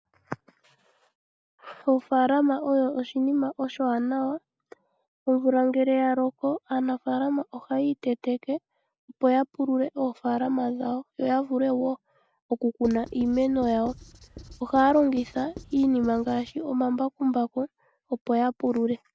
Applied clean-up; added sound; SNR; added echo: none; Writing; 18 dB; none.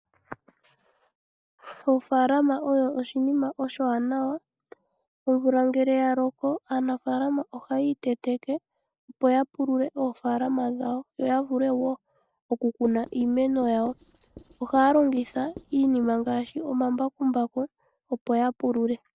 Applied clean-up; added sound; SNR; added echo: neural separator model SepFormer DNS4.